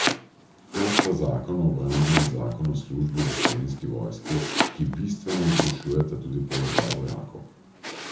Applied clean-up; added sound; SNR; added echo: none; Domestic sounds, home sounds; 3 dB; reverberation time 0.6 s.